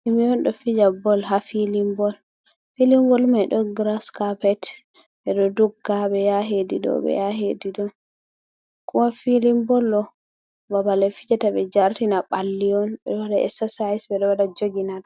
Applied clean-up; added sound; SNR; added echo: none; none; none; none.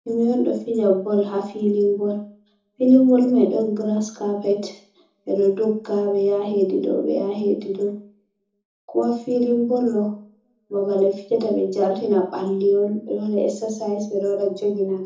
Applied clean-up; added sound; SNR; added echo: none; none; none; reverberation time 0.5 s.